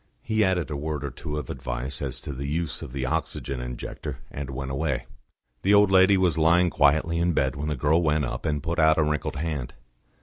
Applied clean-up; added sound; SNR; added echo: none; none; none; none.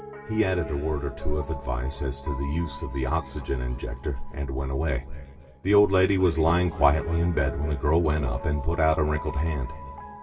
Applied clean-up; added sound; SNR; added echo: none; Piano; 16 dB; reverberation time 2.5 s.